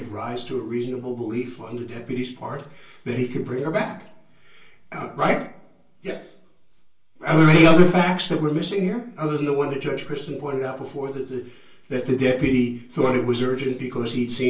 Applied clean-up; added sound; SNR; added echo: none; none; none; reverberation time 0.3 s.